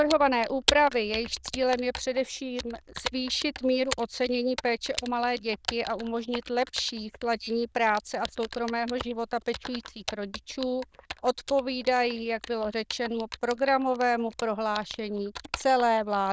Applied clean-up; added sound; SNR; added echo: neural diffusion model UNIVERSE++.